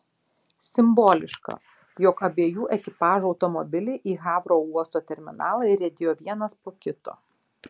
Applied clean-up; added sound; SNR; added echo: none; none; none; none.